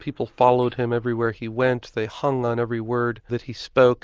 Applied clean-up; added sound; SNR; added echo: neural mask model Resemble Enhance denoiser.